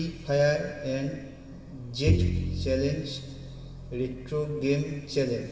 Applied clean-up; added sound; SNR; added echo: none; Bowed string instrument; 3 dB; reverberation time 2.1 s.